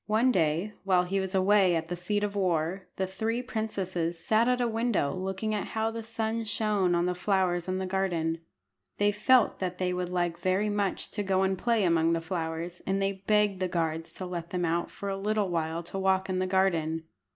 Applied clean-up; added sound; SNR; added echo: none; none; none; none.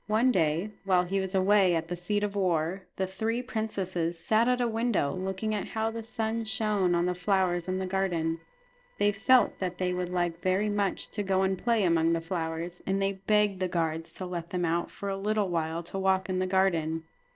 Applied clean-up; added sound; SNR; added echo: neural separator model SepFormer DNS4.